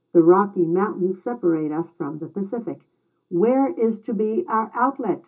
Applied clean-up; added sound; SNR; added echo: none; none; none; reverberation time 0.2 s.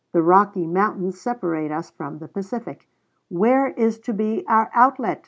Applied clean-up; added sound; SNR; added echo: none; none; none; none.